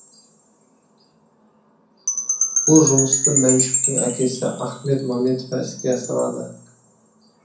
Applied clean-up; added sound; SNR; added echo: none; Wind chime / Percussion; 1 dB; reverberation time 0.6 s.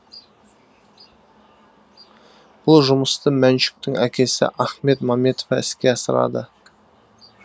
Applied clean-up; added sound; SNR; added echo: none; none; none; none.